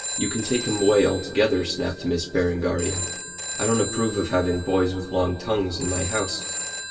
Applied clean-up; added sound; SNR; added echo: none; Telephone; 8 dB; reverberation time 1.6 s.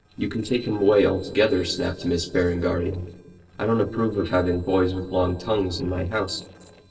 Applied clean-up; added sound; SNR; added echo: neural separator model SepFormer DNS4.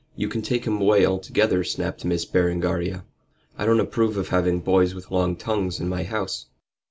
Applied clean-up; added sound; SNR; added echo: none; none; none; none.